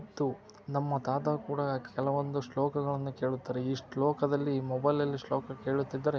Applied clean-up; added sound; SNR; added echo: none; none; none; none.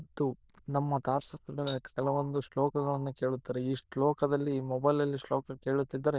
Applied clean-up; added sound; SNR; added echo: neural diffusion model UNIVERSE++.